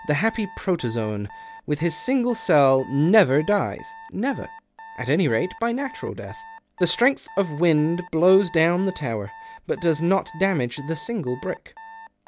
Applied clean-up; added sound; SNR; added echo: none; Alarm; 20 dB; none.